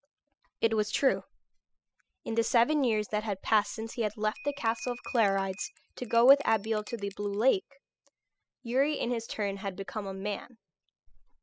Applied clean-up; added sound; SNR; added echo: classical method spectral subtraction.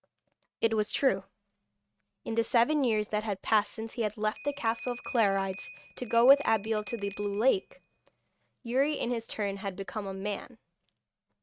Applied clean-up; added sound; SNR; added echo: neural mask model RNNoise.